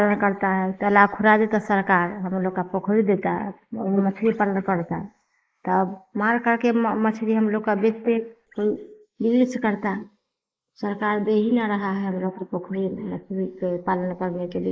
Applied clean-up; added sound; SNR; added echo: neural mask model Resemble Enhance denoiser.